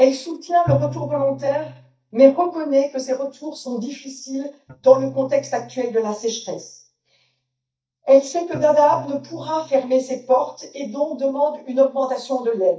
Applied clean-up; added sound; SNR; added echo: neural mask model DeepFilterNet 3.